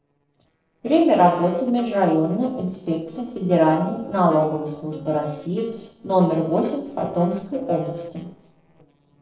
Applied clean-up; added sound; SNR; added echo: neural separator model SepFormer DNS4.